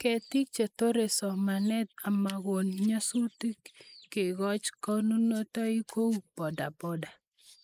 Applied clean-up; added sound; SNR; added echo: neural mask model Resemble Enhance denoiser.